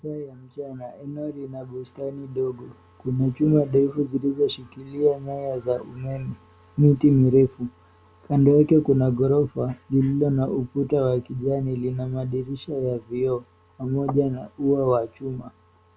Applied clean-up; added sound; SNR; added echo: none; none; none; none.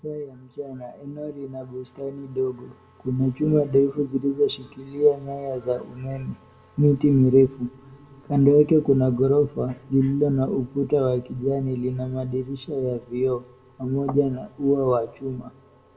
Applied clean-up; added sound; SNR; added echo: none; none; none; reverberation time 2.1 s.